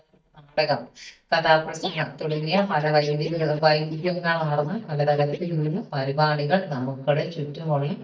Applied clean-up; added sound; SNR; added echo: neural mask model DeepFilterNet 3.